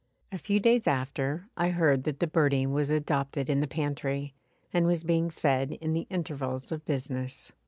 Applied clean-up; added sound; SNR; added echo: none; none; none; none.